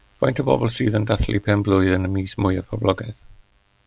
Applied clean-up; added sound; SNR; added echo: none; none; none; none.